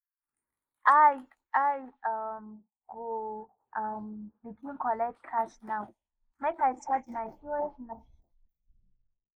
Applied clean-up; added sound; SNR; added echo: neural mask model Resemble Enhance denoiser.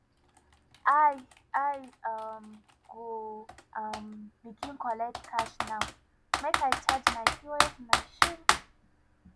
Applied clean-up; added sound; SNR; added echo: none; Computer keyboard; 0 dB; none.